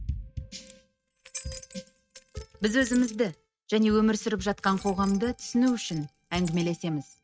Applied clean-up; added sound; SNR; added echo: neural mask model RNNoise.